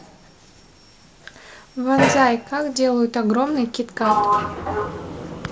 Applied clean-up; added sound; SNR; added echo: none; Sliding door; 3 dB; none.